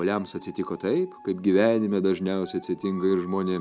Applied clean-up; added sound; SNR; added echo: none; none; none; none.